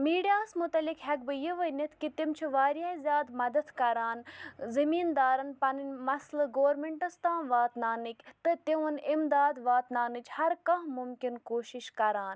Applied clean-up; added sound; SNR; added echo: none; none; none; none.